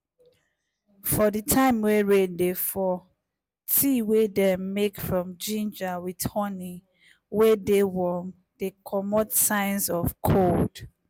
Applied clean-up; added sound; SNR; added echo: none; none; none; none.